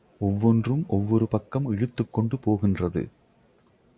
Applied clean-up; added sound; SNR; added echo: none; none; none; none.